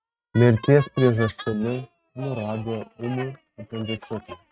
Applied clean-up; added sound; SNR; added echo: neural mask model RNNoise.